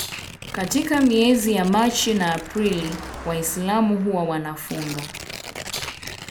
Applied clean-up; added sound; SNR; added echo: none; Car passing by + Tearing; 14 dB; none.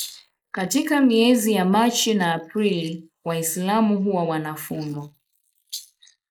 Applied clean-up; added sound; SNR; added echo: neural mask model Resemble Enhance denoiser.